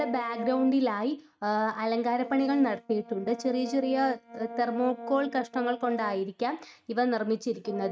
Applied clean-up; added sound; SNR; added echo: neural mask model RNNoise.